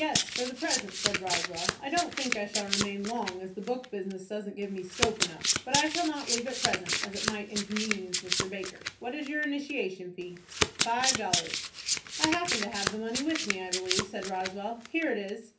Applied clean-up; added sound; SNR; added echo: none; Domestic sounds, home sounds; -1 dB; reverberation time 0.3 s.